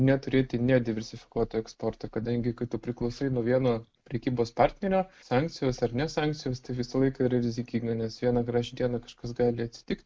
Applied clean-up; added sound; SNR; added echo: none; none; none; none.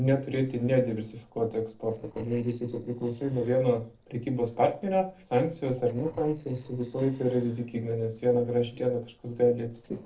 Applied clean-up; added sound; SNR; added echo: neural separator model SepFormer DNS4.